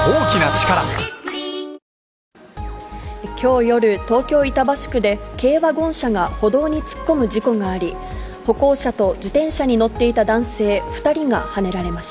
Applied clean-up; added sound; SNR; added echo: none; none; none; none.